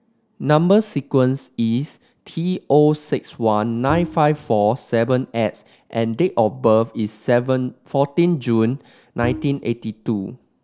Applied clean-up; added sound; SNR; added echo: none; Bowed string instrument; 12 dB; none.